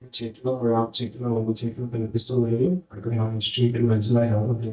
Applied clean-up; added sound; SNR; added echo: neural mask model DeepFilterNet 3.